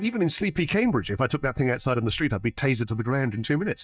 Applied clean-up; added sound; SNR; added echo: neural mask model DeepFilterNet 3.